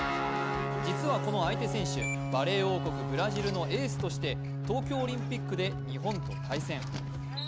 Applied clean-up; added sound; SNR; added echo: none; Guitar; 0 dB; none.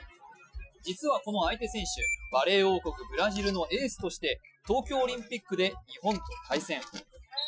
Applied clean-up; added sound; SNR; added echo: classical method Wiener filter.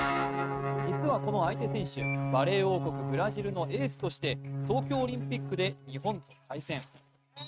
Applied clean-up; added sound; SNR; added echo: neural mask model RNNoise.